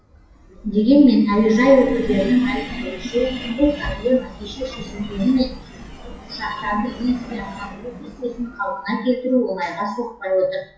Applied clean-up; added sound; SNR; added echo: classical method WPE with log-MMSE.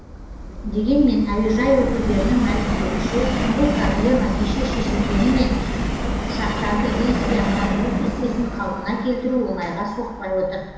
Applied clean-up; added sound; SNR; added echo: none; Subway, metro, underground; 1 dB; reverberation time 1.0 s.